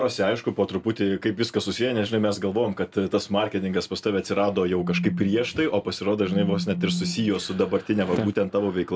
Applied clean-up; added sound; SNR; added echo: none; Telephone; 6 dB; none.